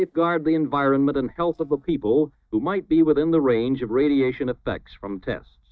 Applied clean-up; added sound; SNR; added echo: neural mask model DeepFilterNet 3.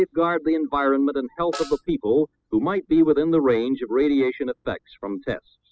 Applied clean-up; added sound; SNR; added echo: classical method spectral subtraction.